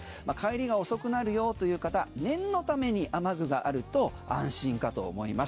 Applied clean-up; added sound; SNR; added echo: none; none; none; none.